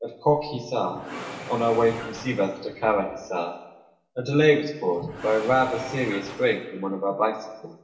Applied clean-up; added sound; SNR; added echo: none; Engine / Mechanisms; 14 dB; reverberation time 1.0 s.